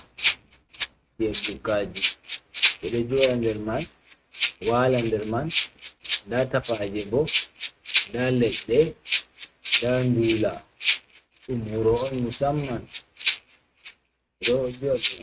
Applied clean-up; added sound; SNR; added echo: neural mask model RNNoise.